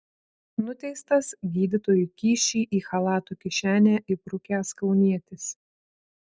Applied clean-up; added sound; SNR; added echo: none; none; none; none.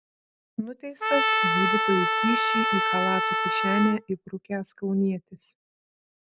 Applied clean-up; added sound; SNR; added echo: none; Trumpet; -4 dB; none.